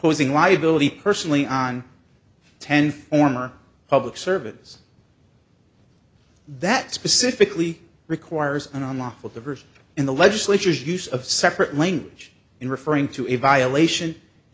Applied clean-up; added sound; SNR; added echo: none; none; none; none.